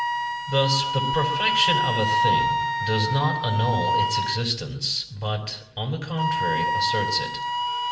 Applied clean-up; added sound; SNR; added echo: none; Wind instrument, woodwind instrument; -1 dB; reverberation time 0.8 s.